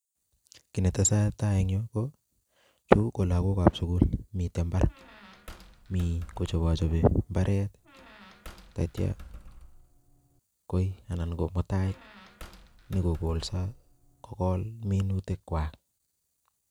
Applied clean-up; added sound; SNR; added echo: none; Squeak; 19 dB; none.